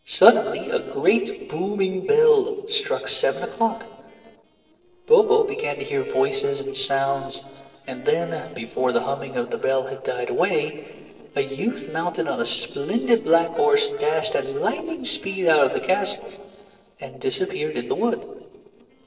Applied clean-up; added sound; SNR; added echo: neural separator model SepFormer DNS4.